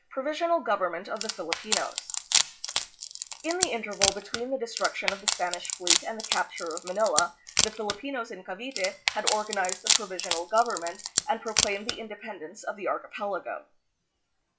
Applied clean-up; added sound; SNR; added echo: classical method log-MMSE.